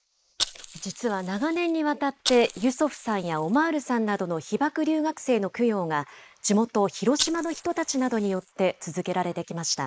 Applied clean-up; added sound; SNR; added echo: neural mask model Resemble Enhance denoiser.